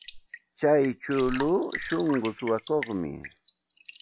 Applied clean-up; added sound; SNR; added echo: none; Raindrop / Drip; 11 dB; none.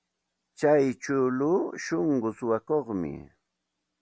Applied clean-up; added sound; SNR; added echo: none; none; none; none.